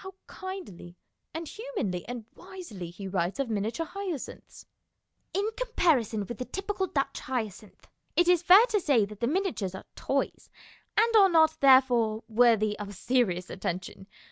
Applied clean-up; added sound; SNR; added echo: none; none; none; none.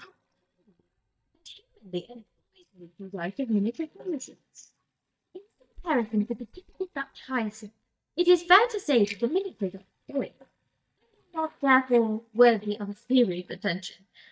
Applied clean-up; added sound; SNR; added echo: neural mask model DeepFilterNet 3.